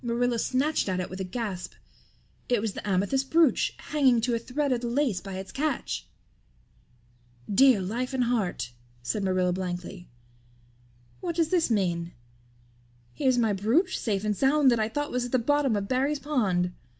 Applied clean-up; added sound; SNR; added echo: none; none; none; none.